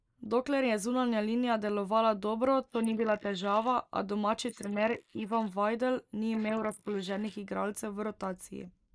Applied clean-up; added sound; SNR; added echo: neural mask model Resemble Enhance denoiser.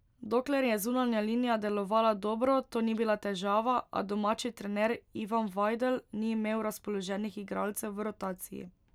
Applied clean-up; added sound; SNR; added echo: none; none; none; none.